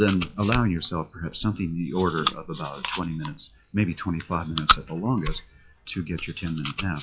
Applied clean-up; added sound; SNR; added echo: classical method WPE with log-MMSE.